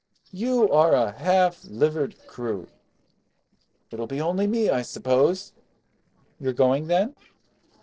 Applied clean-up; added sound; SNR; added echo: neural separator model SepFormer DNS4.